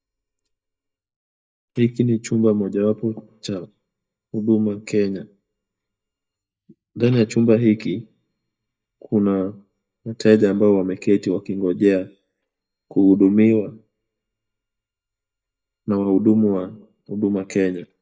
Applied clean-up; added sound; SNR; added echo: neural mask model DeepFilterNet 3.